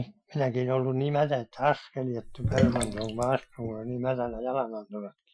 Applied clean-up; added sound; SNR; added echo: classical method Wiener filter.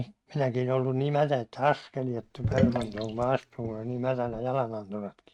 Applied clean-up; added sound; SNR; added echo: neural mask model RNNoise.